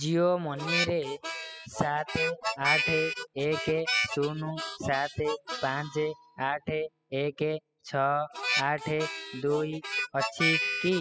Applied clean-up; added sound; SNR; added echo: classical method spectral subtraction.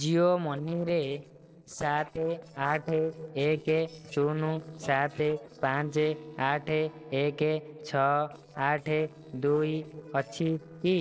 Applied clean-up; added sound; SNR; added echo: neural separator model SepFormer DNS4.